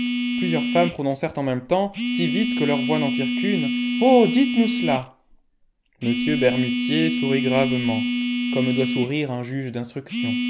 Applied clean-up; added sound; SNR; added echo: none; Telephone; 1 dB; none.